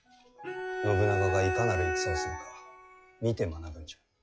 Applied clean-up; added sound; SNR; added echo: classical method log-MMSE.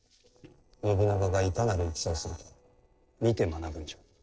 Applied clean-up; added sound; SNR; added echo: neural separator model SepFormer DNS4.